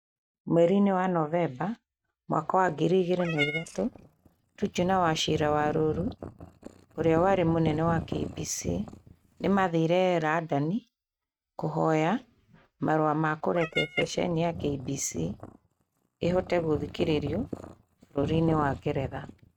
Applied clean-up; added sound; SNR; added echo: neural mask model RNNoise.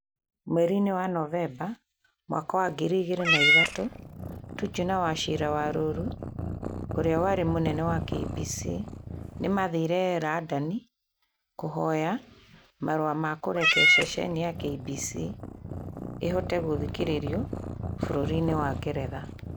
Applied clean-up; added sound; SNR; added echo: none; Meow / Purr; 2 dB; none.